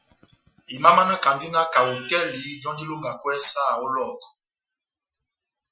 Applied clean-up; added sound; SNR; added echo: classical method Wiener filter.